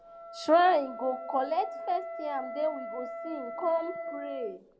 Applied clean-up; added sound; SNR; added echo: none; Wind instrument, woodwind instrument; 9 dB; none.